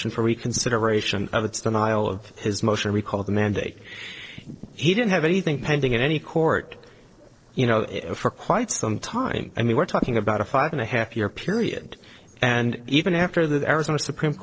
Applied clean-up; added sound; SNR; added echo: neural separator model SepFormer DNS4.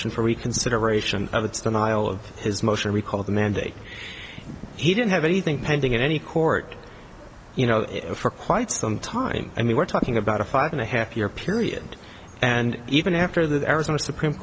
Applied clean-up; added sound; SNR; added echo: none; Wind; 17 dB; none.